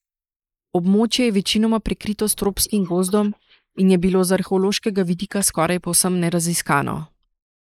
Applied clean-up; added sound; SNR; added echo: neural mask model Resemble Enhance denoiser.